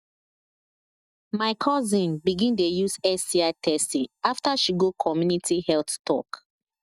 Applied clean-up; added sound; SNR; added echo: neural mask model DeepFilterNet 3.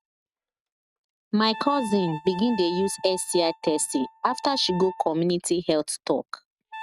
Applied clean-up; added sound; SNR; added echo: neural mask model RNNoise.